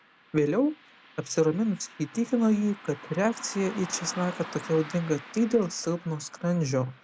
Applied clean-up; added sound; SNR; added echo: none; Car passing by; 17 dB; none.